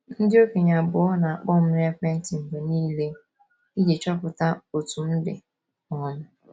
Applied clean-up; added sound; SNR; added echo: none; none; none; none.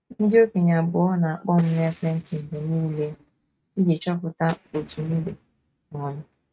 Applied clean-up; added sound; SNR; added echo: neural mask model RNNoise.